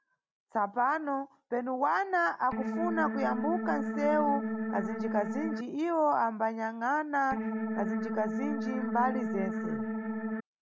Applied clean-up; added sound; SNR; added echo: none; Organ; 2 dB; none.